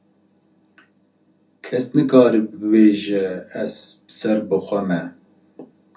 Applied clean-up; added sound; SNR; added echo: none; none; none; reverberation time 0.3 s.